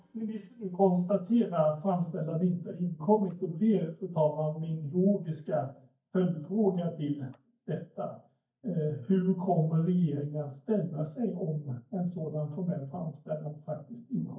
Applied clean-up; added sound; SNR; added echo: neural mask model DeepFilterNet 3.